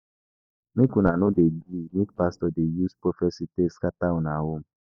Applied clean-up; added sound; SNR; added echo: neural mask model DeepFilterNet 3.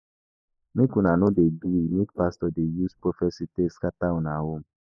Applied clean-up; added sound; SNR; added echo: neural mask model Resemble Enhance denoiser.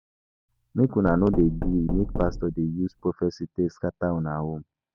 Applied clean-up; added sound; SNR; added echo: none; Knock; 6 dB; none.